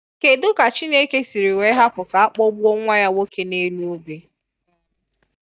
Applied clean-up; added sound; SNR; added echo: neural mask model DeepFilterNet 3.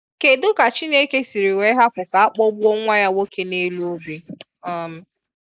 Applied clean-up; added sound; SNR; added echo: neural mask model Resemble Enhance denoiser.